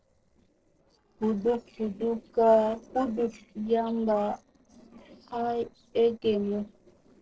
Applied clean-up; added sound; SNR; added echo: neural separator model SepFormer DNS4.